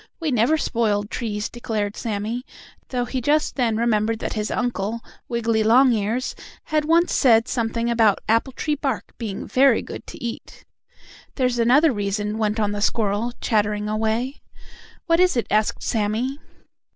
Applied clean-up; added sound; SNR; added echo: none; none; none; none.